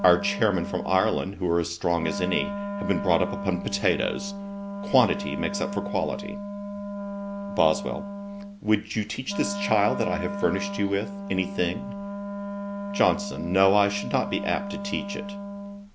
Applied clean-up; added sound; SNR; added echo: none; Wind instrument, woodwind instrument; 7 dB; none.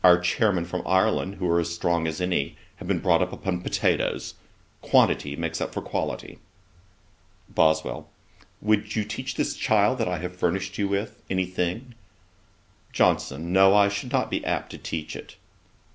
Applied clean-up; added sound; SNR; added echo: none; none; none; none.